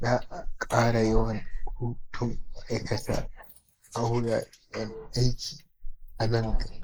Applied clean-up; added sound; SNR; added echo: neural mask model Resemble Enhance denoiser.